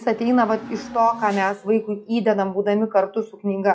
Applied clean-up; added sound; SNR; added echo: classical method log-MMSE.